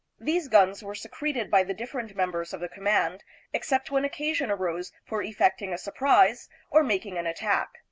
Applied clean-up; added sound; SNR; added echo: none; none; none; none.